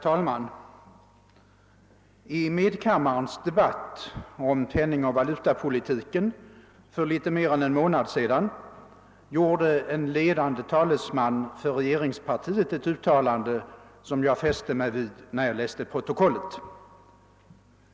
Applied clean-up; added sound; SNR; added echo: none; none; none; none.